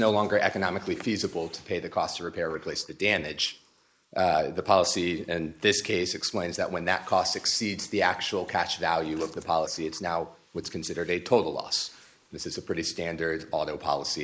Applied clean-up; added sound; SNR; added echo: neural mask model Resemble Enhance denoiser.